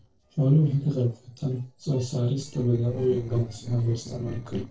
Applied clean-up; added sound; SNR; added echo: neural separator model SepFormer DNS4.